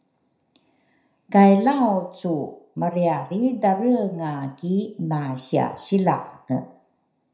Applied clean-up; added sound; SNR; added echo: none; none; none; reverberation time 0.5 s.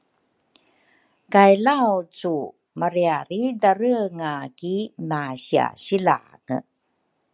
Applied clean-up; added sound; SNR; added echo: none; none; none; none.